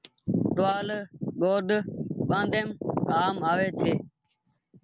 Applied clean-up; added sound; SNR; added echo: none; none; none; none.